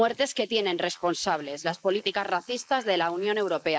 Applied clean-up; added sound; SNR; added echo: neural mask model Resemble Enhance denoiser.